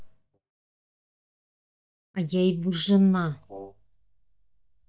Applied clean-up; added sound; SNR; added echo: neural mask model DeepFilterNet 3.